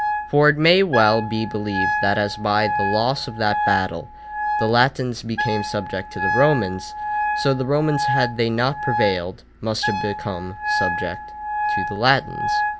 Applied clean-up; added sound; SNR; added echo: none; Wind instrument, woodwind instrument; 4 dB; none.